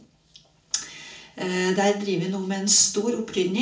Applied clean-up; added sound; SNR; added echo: none; none; none; reverberation time 0.3 s.